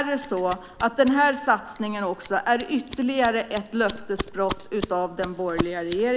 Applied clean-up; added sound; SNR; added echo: none; Scissors; 8 dB; none.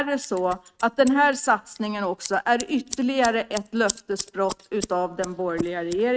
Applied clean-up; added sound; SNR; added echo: neural mask model RNNoise.